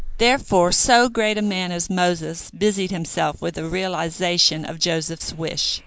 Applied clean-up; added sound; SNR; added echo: neural mask model Resemble Enhance denoiser.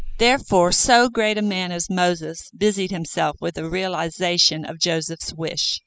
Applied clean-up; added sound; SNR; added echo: classical method spectral subtraction.